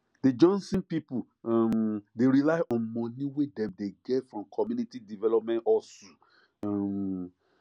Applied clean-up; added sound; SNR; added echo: none; none; none; none.